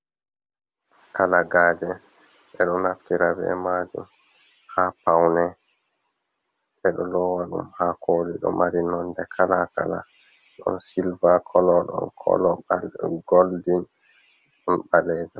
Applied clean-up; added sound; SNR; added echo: none; none; none; none.